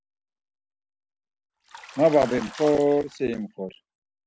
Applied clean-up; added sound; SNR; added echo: none; Bathtub (filling or washing); 16 dB; none.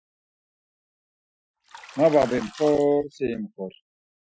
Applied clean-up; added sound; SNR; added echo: classical method Wiener filter.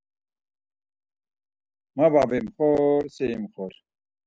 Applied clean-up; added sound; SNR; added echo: none; none; none; none.